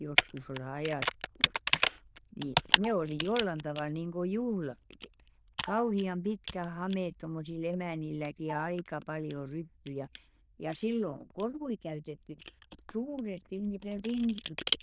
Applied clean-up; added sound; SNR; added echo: neural diffusion model UNIVERSE++.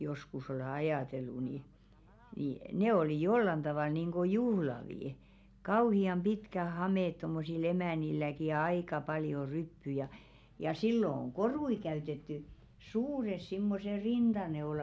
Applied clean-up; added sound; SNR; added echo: none; none; none; none.